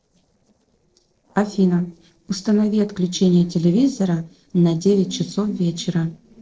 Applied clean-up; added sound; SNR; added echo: neural separator model SepFormer DNS4.